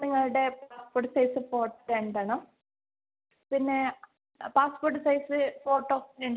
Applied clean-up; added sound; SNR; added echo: none; none; none; none.